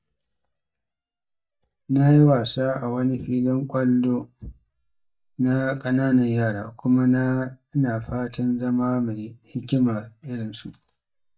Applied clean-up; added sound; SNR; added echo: neural mask model DeepFilterNet 3.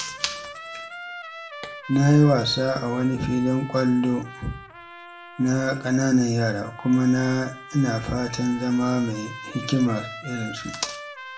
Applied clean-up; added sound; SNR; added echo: none; Trumpet; 15 dB; reverberation time 0.4 s.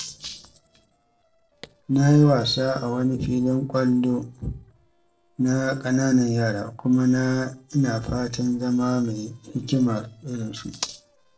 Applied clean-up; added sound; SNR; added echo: neural separator model SepFormer DNS4.